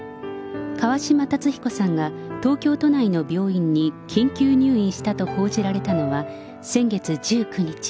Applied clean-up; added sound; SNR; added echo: none; none; none; none.